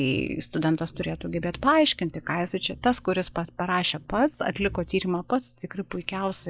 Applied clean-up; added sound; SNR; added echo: none; none; none; none.